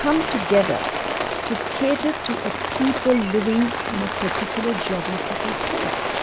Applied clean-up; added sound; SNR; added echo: none; Rain; 2 dB; none.